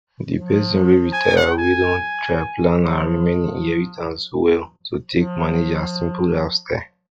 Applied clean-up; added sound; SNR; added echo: classical method log-MMSE.